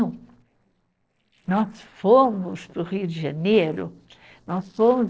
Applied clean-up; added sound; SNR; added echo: neural separator model SepFormer DNS4.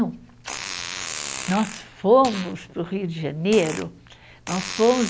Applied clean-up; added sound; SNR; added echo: none; Fart; 11 dB; none.